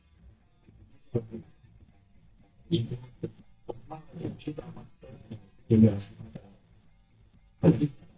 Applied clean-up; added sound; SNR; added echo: neural mask model DeepFilterNet 3.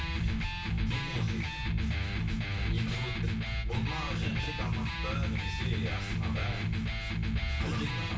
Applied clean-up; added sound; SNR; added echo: none; Electric guitar; -1 dB; reverberation time 0.3 s.